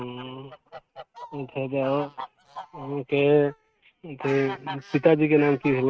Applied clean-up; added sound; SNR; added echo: neural mask model RNNoise.